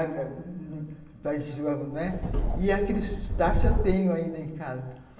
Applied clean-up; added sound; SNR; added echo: none; Subway, metro, underground; -3 dB; reverberation time 1.1 s.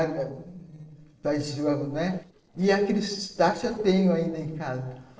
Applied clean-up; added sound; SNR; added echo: neural separator model SepFormer DNS4.